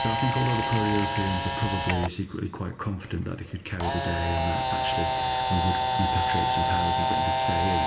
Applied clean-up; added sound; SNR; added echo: none; Camera; -2 dB; reverberation time 1.7 s.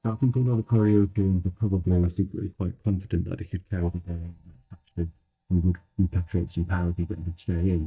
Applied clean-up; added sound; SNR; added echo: neural mask model DeepFilterNet 3.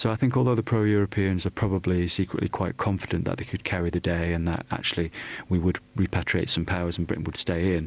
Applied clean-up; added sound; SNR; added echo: none; none; none; none.